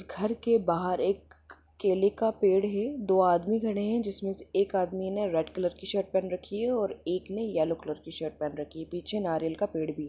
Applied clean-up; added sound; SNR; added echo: none; none; none; none.